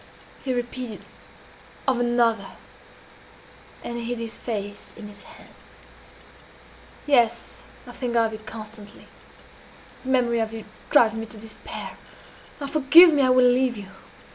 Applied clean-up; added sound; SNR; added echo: none; none; none; none.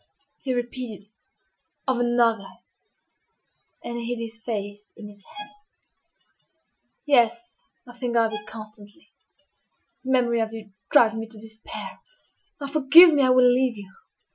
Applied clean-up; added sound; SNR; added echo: classical method Wiener filter.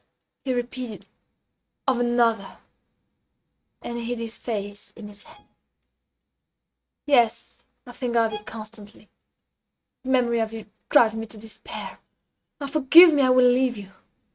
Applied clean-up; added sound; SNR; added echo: neural mask model RNNoise.